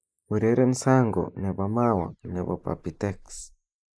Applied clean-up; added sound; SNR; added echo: neural mask model Resemble Enhance denoiser.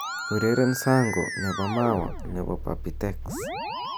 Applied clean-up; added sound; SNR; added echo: none; Musical instrument; 6 dB; none.